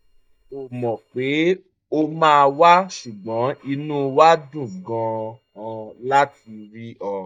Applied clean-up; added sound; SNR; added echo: neural mask model DeepFilterNet 3.